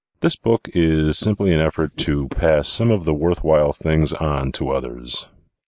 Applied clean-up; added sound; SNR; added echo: neural mask model Resemble Enhance denoiser.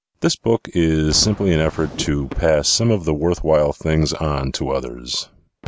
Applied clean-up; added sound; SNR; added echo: none; Whoosh, swoosh, swish / Fireworks; 17 dB; none.